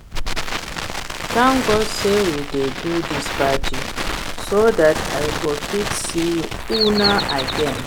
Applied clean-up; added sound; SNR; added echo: none; Bird vocalization, bird call, bird song + Crackle; 3 dB; none.